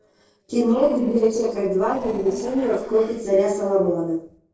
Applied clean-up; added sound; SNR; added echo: neural separator model SepFormer DNS4.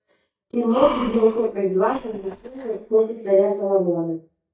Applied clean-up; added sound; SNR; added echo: neural mask model DeepFilterNet 3.